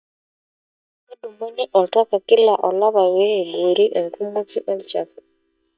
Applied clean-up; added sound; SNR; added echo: neural mask model DeepFilterNet 3.